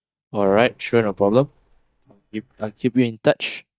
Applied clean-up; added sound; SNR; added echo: neural mask model DeepFilterNet 3.